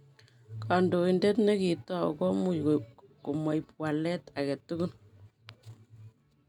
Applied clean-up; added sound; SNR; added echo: none; none; none; none.